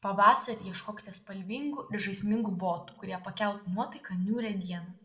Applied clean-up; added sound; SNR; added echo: none; none; none; reverberation time 0.4 s.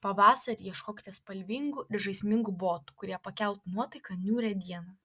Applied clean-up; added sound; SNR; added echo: none; none; none; none.